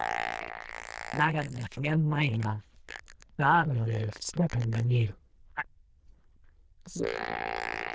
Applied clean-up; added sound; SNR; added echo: neural diffusion model UNIVERSE++.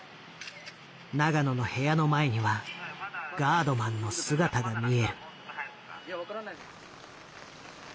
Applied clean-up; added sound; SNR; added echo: none; none; none; none.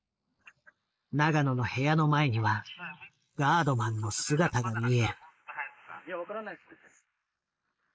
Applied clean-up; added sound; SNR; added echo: neural mask model Resemble Enhance denoiser.